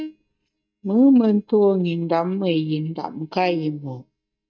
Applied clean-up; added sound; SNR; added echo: neural mask model DeepFilterNet 3.